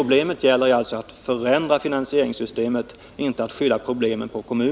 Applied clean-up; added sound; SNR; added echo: none; none; none; none.